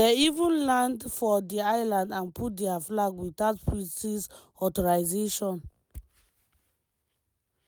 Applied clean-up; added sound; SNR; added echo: none; none; none; none.